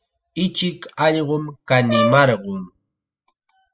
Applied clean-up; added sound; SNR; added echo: classical method spectral subtraction.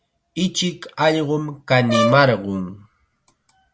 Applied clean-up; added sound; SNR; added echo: none; Brass instrument; 4 dB; none.